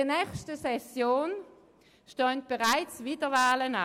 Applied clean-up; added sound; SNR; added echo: none; none; none; none.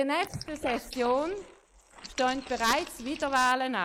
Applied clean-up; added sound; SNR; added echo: neural mask model Resemble Enhance denoiser.